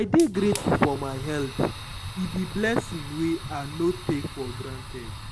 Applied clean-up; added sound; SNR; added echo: none; Fire; 9 dB; none.